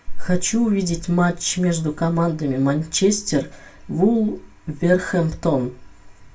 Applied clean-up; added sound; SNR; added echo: none; none; none; reverberation time 0.2 s.